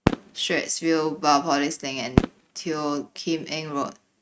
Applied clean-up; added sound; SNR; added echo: neural mask model RNNoise.